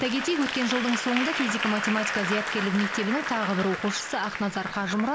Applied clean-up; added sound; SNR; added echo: none; Applause / Crowd; 4 dB; none.